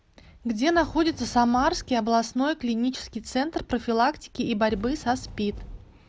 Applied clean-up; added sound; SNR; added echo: none; Fireworks; 19 dB; none.